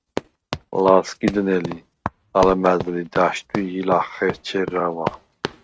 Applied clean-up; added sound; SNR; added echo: neural mask model RNNoise.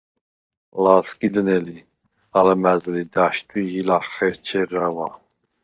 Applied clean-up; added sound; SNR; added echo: neural mask model DeepFilterNet 3.